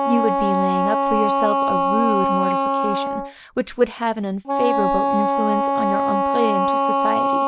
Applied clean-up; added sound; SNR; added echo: none; Wind instrument, woodwind instrument; -4 dB; none.